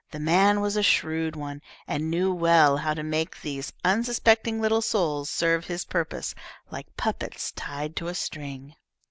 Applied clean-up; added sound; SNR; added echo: none; none; none; none.